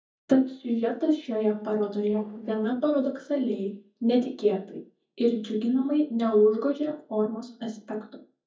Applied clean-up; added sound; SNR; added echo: neural mask model DeepFilterNet 3.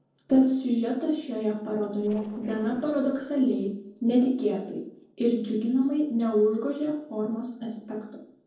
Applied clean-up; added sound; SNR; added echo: neural separator model SepFormer DNS4.